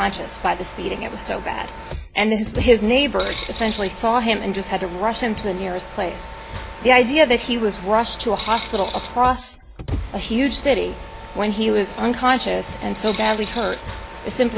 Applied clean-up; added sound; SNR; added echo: none; Mechanisms + Coin (dropping); 11 dB; none.